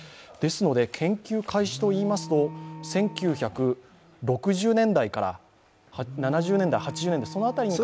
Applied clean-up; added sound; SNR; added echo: none; Alarm; 16 dB; none.